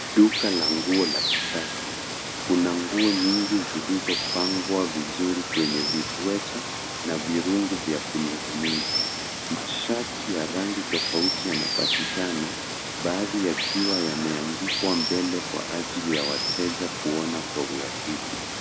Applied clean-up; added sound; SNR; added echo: none; Water; 2 dB; none.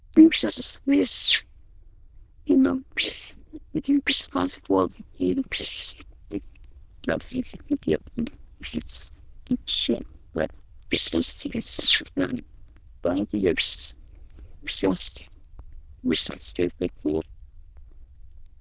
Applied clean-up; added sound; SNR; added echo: neural diffusion model UNIVERSE++.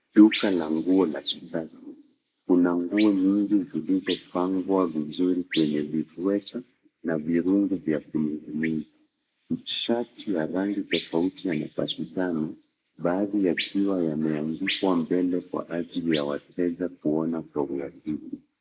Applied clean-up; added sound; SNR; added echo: neural mask model Resemble Enhance denoiser.